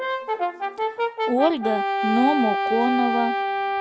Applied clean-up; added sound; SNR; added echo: none; Brass instrument; 0 dB; none.